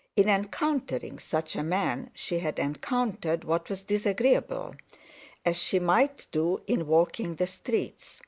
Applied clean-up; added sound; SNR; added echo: none; none; none; none.